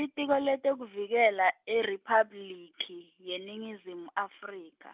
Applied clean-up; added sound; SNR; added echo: none; none; none; none.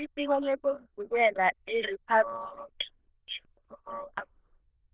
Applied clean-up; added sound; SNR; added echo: neural diffusion model UNIVERSE++.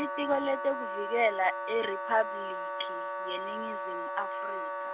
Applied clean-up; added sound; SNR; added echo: none; Wind instrument, woodwind instrument; 3 dB; none.